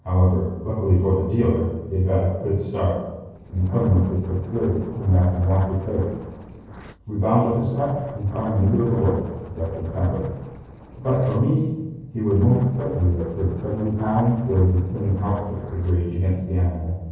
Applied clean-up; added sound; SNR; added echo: neural separator model SepFormer DNS4.